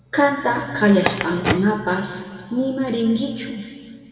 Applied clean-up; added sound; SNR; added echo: none; Crackle; 8 dB; reverberation time 2.2 s.